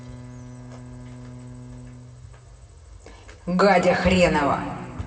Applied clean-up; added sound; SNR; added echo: none; Bowed string instrument; 18 dB; reverberation time 2.2 s.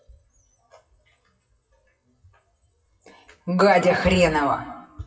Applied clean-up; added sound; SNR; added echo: classical method WPE with log-MMSE.